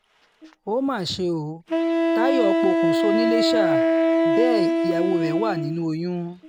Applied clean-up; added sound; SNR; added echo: none; Wind instrument, woodwind instrument; -4 dB; none.